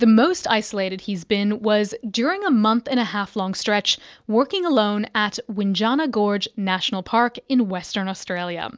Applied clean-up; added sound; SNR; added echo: none; none; none; none.